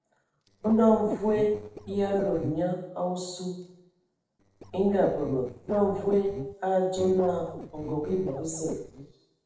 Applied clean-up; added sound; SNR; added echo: neural separator model SepFormer DNS4.